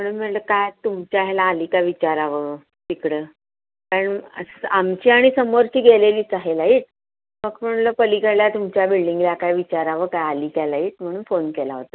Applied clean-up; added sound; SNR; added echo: none; none; none; none.